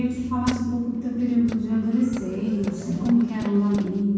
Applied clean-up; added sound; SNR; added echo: none; Tools; 16 dB; reverberation time 1.2 s.